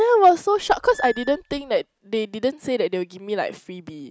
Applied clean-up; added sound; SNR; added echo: neural mask model RNNoise.